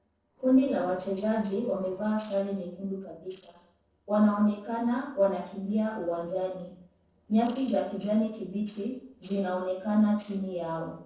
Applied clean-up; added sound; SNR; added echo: neural separator model SepFormer DNS4.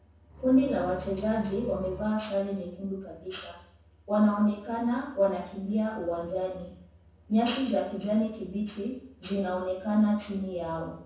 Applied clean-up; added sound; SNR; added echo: none; Bowed string instrument; 15 dB; reverberation time 0.6 s.